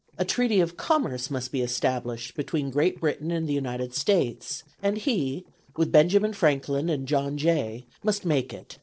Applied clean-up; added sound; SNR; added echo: neural separator model SepFormer DNS4.